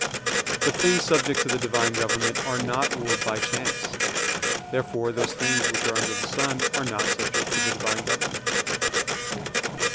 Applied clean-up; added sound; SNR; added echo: none; Printer; -4 dB; none.